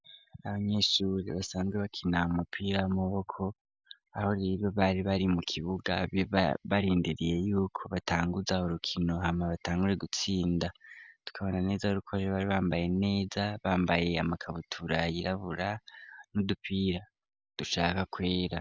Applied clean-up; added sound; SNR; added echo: none; none; none; none.